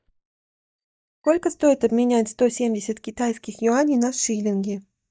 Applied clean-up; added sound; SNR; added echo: neural mask model DeepFilterNet 3.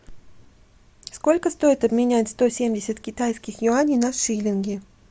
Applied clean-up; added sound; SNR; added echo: none; none; none; none.